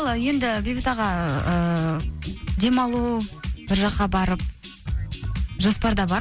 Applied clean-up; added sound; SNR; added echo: none; none; none; none.